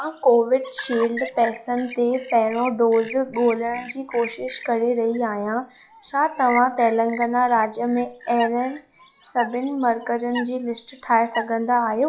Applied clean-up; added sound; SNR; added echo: classical method log-MMSE.